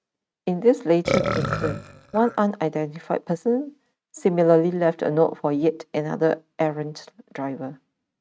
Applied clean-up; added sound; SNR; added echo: neural mask model RNNoise.